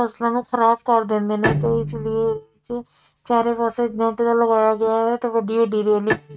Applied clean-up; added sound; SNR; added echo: neural mask model RNNoise.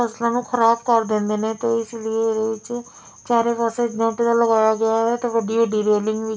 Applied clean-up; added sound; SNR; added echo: none; none; none; none.